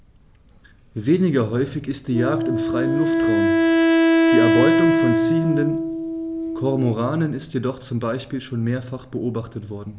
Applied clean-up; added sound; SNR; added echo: none; Wind instrument, woodwind instrument; -2 dB; none.